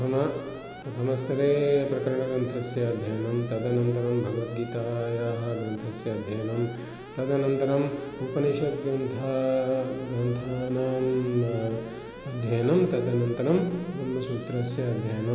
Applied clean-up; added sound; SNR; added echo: none; Alarm; 16 dB; none.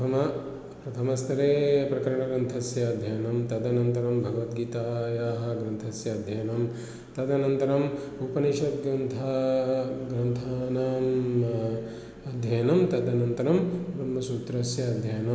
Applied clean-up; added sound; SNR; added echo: none; none; none; none.